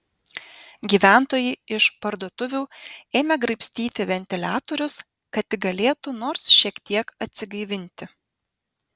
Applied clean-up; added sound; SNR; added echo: none; none; none; none.